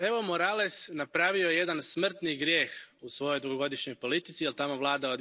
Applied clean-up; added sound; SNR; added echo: none; none; none; none.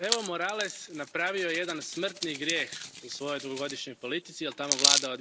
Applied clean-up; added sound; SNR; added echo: none; Hands; 0 dB; none.